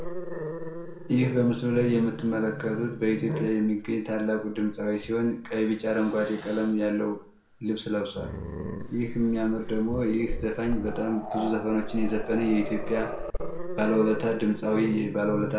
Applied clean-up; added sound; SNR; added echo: none; Growling; 8 dB; reverberation time 0.4 s.